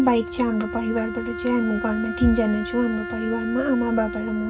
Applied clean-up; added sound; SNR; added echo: none; Wind instrument, woodwind instrument; 9 dB; reverberation time 0.4 s.